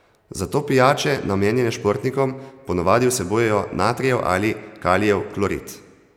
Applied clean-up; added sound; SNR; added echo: none; none; none; none.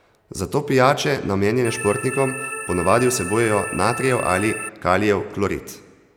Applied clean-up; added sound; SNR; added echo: none; Organ; 9 dB; none.